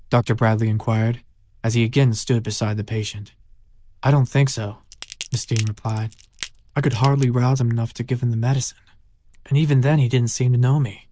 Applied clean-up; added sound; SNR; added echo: neural diffusion model UNIVERSE++.